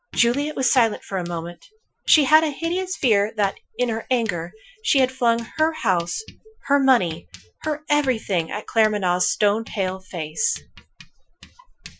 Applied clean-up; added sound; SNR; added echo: classical method Wiener filter.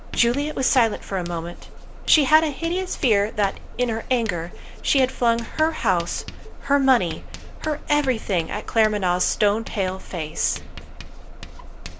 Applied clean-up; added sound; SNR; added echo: none; Writing + Bus; 11 dB; none.